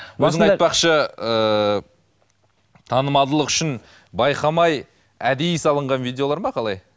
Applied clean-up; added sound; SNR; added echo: none; none; none; none.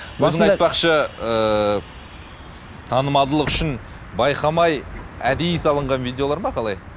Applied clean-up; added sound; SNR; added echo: none; Bus; 14 dB; none.